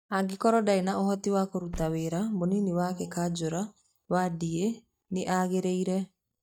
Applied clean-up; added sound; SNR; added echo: neural mask model DeepFilterNet 3.